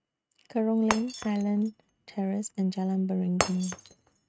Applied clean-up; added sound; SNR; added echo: neural mask model RNNoise.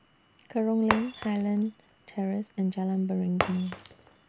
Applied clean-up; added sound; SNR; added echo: none; Shatter; 7 dB; none.